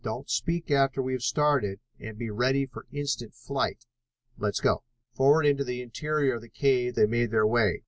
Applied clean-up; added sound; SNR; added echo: none; none; none; none.